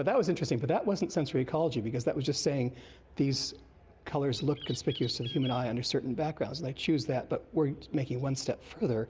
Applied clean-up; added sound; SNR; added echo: none; Bird; 14 dB; none.